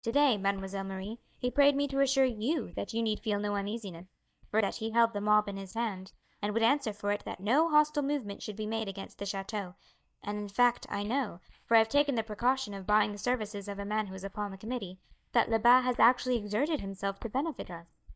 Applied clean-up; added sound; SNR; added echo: neural mask model DeepFilterNet 3.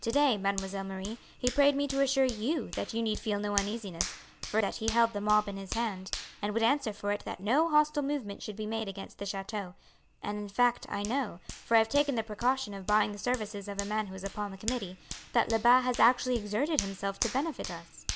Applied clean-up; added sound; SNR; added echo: none; Hands; 12 dB; none.